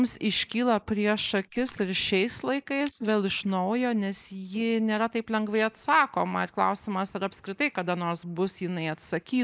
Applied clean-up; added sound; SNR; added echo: neural mask model Resemble Enhance denoiser.